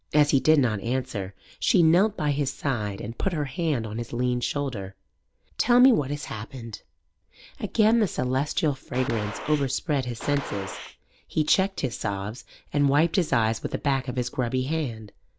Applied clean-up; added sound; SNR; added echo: none; Gunshot, gunfire; 11 dB; none.